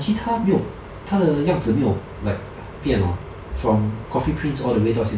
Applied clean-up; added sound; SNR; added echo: none; none; none; none.